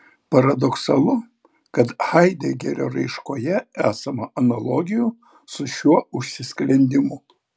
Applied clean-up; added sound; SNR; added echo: none; none; none; none.